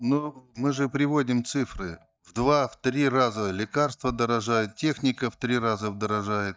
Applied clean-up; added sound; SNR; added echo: neural mask model DeepFilterNet 3.